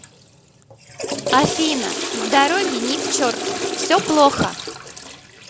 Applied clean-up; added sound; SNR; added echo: none; Toilet flush / Water; 5 dB; none.